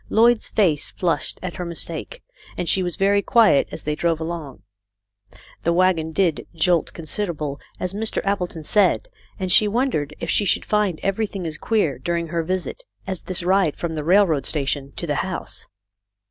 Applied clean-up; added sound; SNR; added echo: none; none; none; none.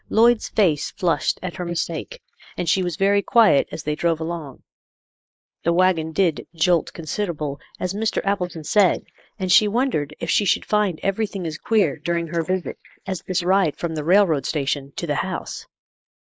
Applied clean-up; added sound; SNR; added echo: neural mask model Resemble Enhance denoiser.